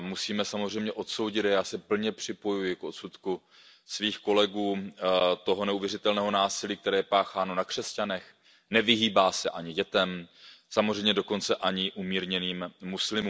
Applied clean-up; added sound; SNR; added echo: none; none; none; none.